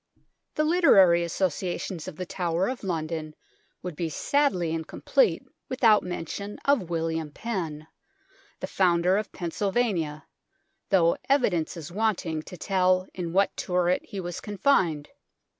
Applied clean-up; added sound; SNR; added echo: none; none; none; none.